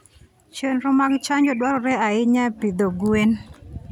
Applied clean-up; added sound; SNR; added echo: none; none; none; none.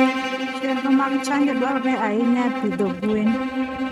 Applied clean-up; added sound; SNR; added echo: neural mask model RNNoise.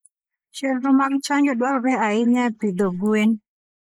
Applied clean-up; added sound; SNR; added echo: neural mask model Resemble Enhance denoiser.